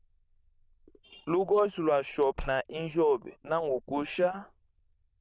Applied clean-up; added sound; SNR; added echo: neural diffusion model UNIVERSE++.